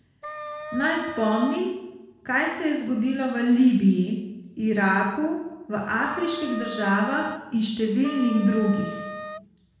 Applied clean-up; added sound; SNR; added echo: none; Wind instrument, woodwind instrument; 11 dB; reverberation time 1.0 s.